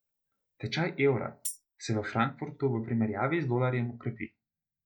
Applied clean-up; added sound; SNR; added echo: neural mask model DeepFilterNet 3.